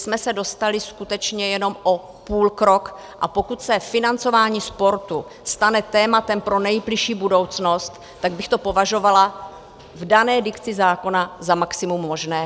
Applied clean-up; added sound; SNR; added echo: none; none; none; none.